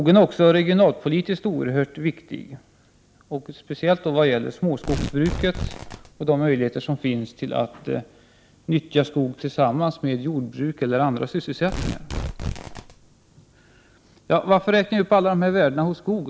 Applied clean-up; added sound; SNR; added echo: none; Tearing; 10 dB; none.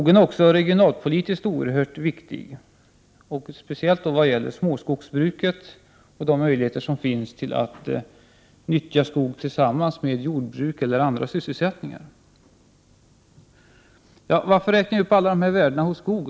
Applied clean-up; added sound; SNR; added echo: none; none; none; none.